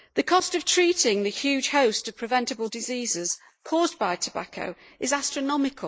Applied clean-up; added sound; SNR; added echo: neural mask model Resemble Enhance denoiser.